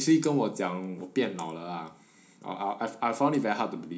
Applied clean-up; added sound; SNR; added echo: none; none; none; reverberation time 0.4 s.